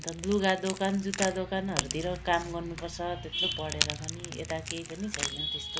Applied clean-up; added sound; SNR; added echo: none; Crack / Crackle; 6 dB; none.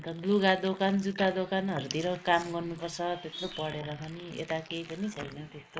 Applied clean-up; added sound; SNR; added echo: neural mask model Resemble Enhance denoiser.